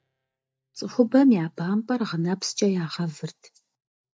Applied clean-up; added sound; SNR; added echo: neural mask model DeepFilterNet 3.